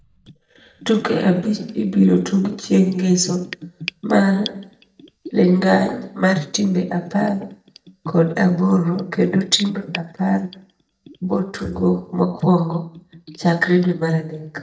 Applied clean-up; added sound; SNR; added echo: neural mask model DeepFilterNet 3.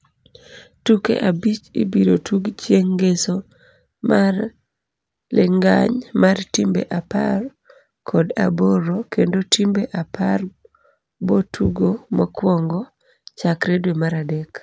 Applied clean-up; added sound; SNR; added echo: none; none; none; none.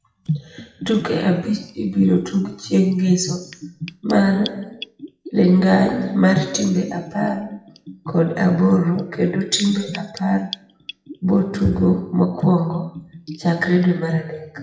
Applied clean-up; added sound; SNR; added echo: classical method WPE with log-MMSE.